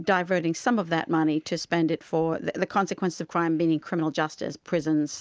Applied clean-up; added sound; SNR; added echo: none; none; none; none.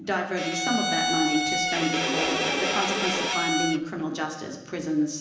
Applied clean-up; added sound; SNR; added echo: none; Bowed string instrument; -1 dB; reverberation time 1.0 s.